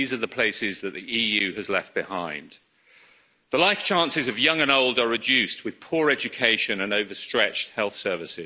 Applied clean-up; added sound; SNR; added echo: none; none; none; none.